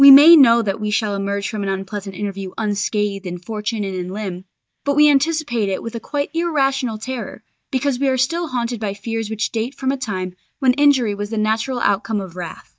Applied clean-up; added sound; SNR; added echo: neural mask model DeepFilterNet 3.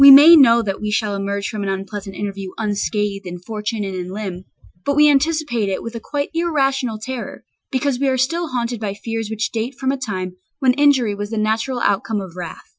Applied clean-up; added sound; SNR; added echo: classical method Wiener filter.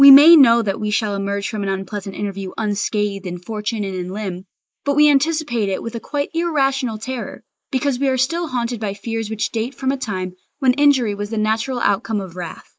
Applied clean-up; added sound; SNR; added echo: neural mask model Resemble Enhance denoiser.